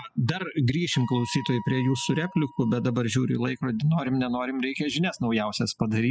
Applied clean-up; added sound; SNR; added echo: classical method spectral subtraction.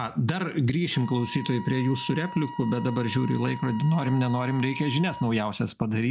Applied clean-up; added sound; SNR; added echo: none; Wind instrument, woodwind instrument; 15 dB; none.